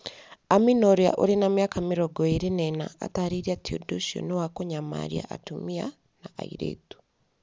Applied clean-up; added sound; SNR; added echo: none; none; none; none.